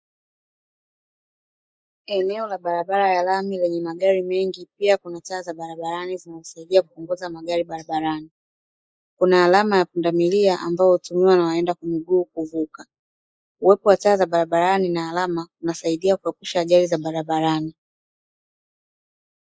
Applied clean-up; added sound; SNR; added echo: neural mask model Resemble Enhance denoiser.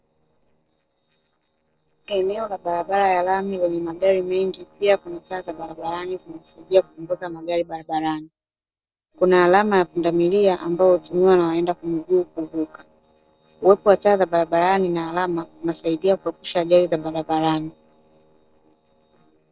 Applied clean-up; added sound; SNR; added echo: neural separator model SepFormer DNS4.